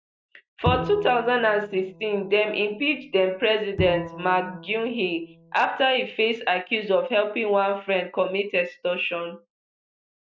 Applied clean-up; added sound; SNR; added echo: neural mask model RNNoise.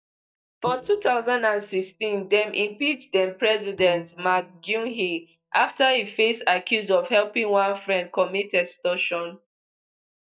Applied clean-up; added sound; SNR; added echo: neural mask model DeepFilterNet 3.